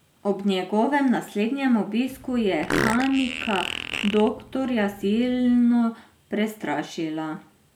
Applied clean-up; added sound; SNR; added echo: none; Fart; 8 dB; none.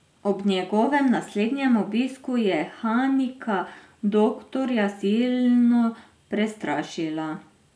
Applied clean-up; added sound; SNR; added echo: none; none; none; none.